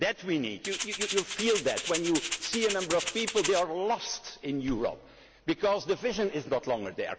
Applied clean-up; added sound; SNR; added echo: none; Rattle (instrument); 4 dB; none.